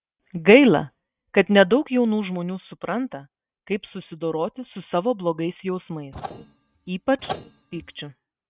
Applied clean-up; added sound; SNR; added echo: neural mask model RNNoise.